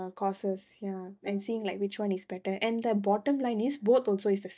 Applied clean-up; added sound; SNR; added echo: neural mask model DeepFilterNet 3.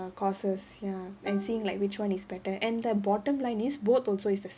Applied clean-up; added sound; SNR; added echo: none; Plucked string instrument; 18 dB; none.